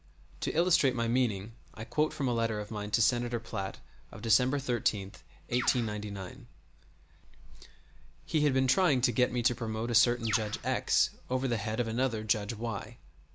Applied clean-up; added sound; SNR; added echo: none; Bird; 8 dB; none.